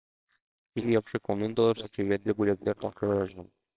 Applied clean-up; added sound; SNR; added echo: neural separator model SepFormer WHAMR!.